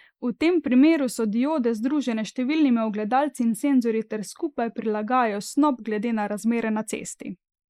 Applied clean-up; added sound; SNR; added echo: neural mask model Resemble Enhance denoiser.